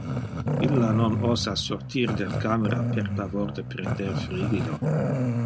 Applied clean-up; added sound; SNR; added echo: none; Growling; -1 dB; none.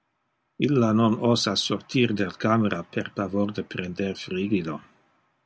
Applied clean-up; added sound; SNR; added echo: none; none; none; none.